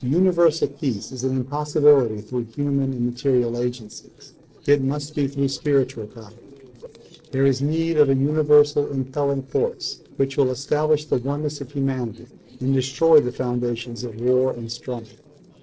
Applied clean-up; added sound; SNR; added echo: neural separator model SepFormer DNS4.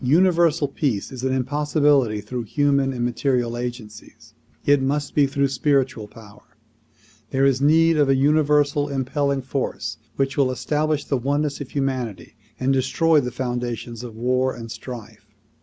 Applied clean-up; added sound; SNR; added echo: none; none; none; none.